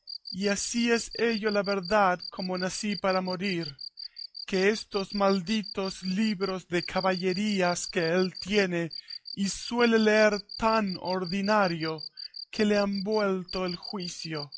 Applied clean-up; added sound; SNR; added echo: classical method log-MMSE.